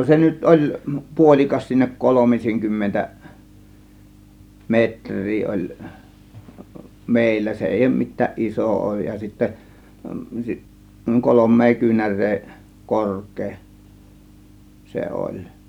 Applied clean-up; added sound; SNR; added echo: none; none; none; none.